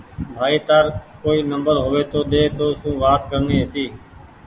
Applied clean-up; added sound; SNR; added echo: none; none; none; none.